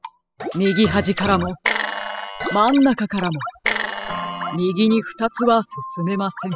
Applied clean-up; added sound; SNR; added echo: classical method spectral subtraction.